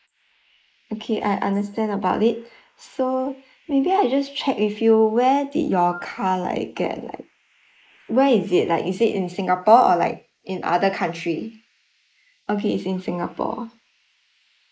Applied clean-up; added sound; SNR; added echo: neural mask model Resemble Enhance denoiser.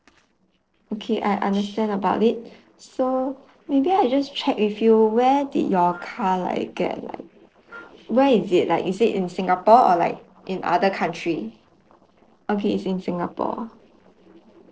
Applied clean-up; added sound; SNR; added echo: neural separator model SepFormer DNS4.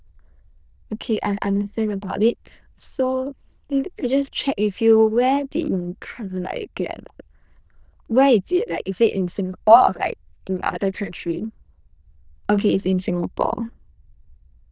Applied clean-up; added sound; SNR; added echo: neural diffusion model UNIVERSE++.